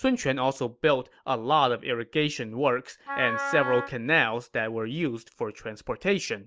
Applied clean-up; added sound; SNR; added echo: none; Wind instrument, woodwind instrument; 7 dB; none.